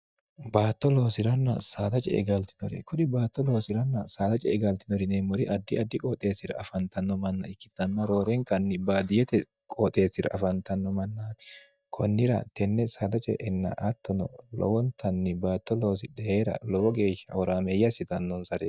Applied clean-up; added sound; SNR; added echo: neural mask model DeepFilterNet 3.